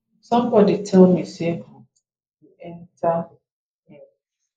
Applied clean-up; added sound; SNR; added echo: neural mask model Resemble Enhance denoiser.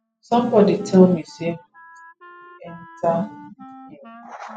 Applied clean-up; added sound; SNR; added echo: classical method spectral subtraction.